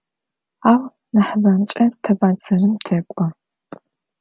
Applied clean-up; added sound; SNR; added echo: none; none; none; none.